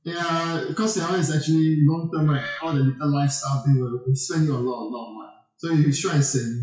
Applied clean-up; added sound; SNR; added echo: classical method WPE with log-MMSE.